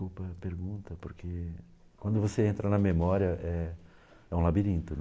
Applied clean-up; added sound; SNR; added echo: none; none; none; none.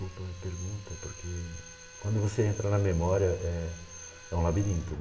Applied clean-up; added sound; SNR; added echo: none; Drill; 18 dB; reverberation time 0.9 s.